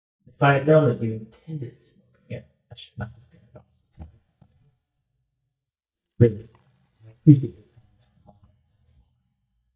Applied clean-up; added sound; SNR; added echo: neural mask model DeepFilterNet 3.